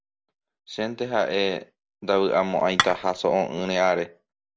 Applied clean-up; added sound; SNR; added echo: none; Dishes, pots, and pans / Chink, clink; 0 dB; none.